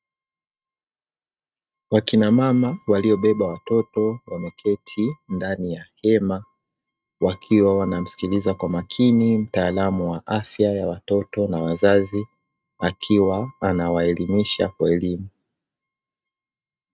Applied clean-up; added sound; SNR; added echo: neural mask model RNNoise.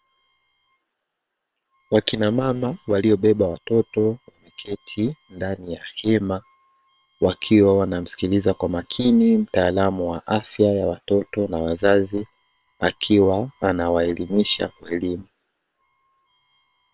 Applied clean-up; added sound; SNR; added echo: neural separator model SepFormer WHAM!.